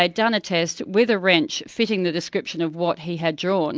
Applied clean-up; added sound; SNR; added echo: none; none; none; none.